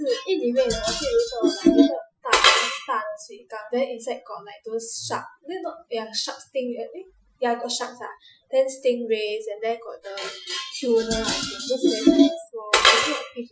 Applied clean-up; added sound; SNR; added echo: classical method Wiener filter.